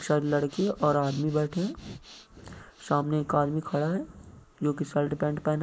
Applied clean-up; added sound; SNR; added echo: neural mask model Resemble Enhance denoiser.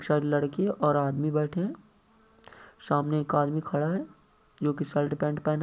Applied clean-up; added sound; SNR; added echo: none; none; none; none.